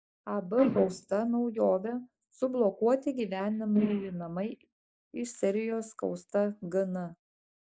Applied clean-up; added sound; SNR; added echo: neural mask model Resemble Enhance denoiser.